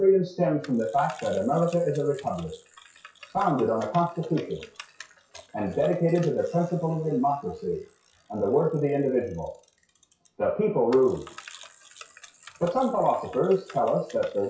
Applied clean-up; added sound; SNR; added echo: classical method WPE with log-MMSE.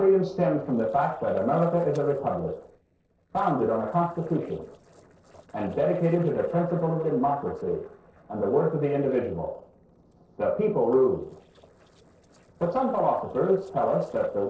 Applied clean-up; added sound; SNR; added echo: neural separator model SepFormer DNS4.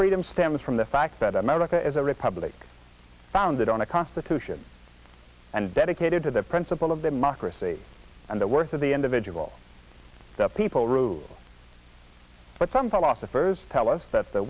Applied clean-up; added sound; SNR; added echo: none; none; none; none.